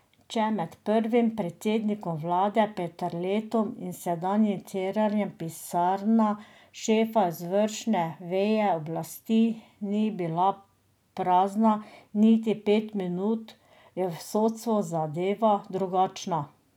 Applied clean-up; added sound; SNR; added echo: none; none; none; none.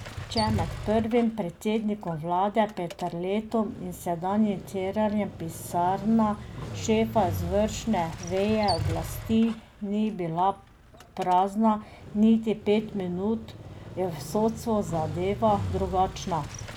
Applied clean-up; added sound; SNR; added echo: none; Motorcycle; 11 dB; none.